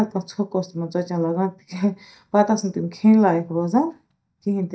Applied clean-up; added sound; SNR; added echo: neural mask model DeepFilterNet 3.